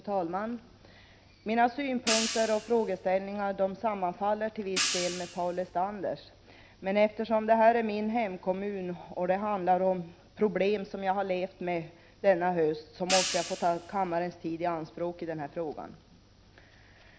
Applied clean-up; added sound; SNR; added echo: none; Hi-hat; 6 dB; none.